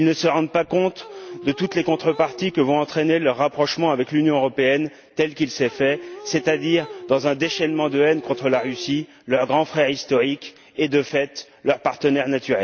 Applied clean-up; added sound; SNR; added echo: none; Dog; 15 dB; none.